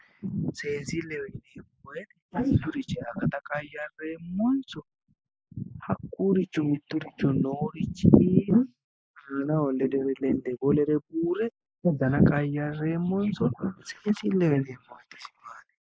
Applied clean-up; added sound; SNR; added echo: neural mask model Resemble Enhance denoiser.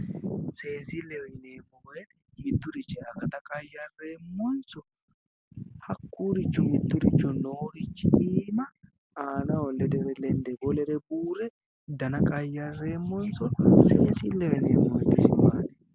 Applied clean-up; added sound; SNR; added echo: none; none; none; none.